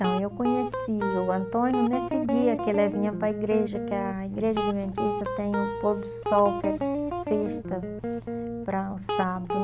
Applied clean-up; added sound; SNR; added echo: none; Guitar; 4 dB; none.